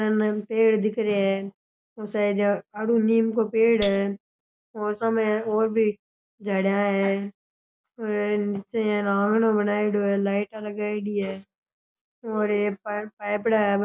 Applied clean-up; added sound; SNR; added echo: none; Tambourine; -3 dB; none.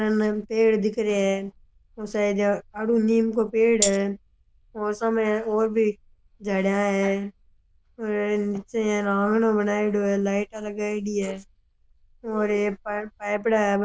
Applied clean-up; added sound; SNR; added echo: neural diffusion model UNIVERSE++.